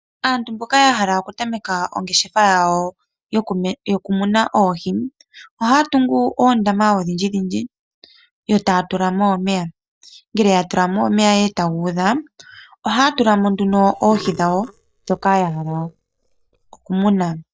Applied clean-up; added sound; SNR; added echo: neural mask model DeepFilterNet 3.